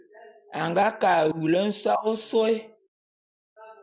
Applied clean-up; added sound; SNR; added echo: none; none; none; none.